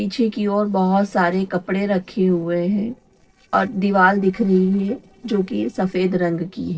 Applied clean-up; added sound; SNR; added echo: neural separator model SepFormer DNS4.